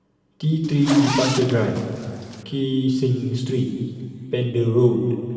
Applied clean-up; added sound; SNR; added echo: none; Zipper (clothing); 9 dB; reverberation time 2.5 s.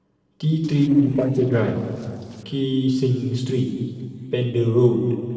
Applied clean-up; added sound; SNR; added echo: neural separator model SepFormer DNS4.